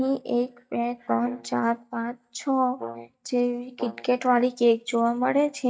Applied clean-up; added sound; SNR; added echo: neural mask model DeepFilterNet 3.